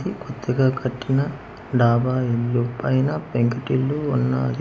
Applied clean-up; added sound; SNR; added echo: none; none; none; none.